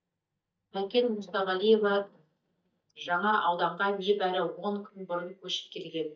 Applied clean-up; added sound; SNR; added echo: neural mask model DeepFilterNet 3.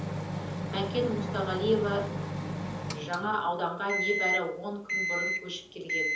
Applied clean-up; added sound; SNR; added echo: none; Microwave oven; 1 dB; reverberation time 0.7 s.